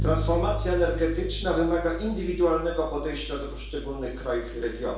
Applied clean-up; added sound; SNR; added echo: none; Bass guitar; 5 dB; reverberation time 0.6 s.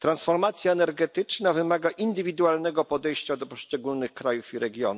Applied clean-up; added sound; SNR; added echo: none; none; none; none.